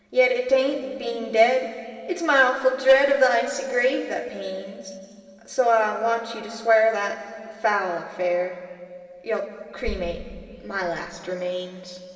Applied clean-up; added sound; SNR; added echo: none; none; none; reverberation time 2.4 s.